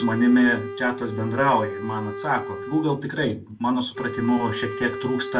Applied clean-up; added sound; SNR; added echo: none; Wind instrument, woodwind instrument; 10 dB; reverberation time 0.2 s.